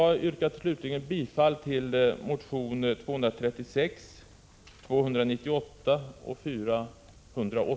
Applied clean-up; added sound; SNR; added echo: none; none; none; none.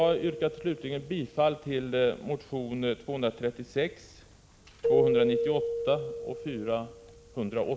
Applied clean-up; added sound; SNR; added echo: none; Keyboard (musical); 4 dB; none.